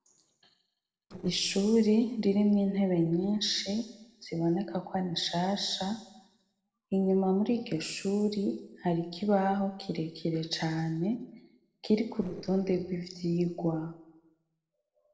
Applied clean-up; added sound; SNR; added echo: neural separator model SepFormer DNS4.